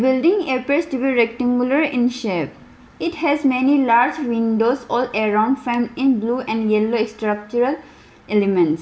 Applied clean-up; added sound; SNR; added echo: none; none; none; reverberation time 0.5 s.